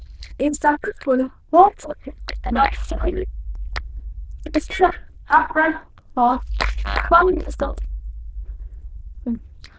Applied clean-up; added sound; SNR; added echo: neural diffusion model UNIVERSE++.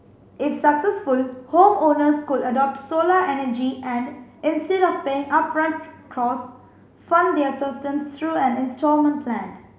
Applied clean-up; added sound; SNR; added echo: none; none; none; none.